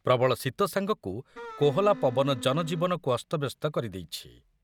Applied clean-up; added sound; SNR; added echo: none; Wind instrument, woodwind instrument; 13 dB; none.